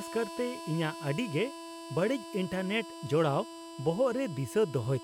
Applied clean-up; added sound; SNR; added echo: none; Harmonica; 12 dB; none.